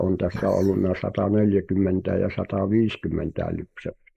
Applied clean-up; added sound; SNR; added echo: neural mask model Resemble Enhance denoiser.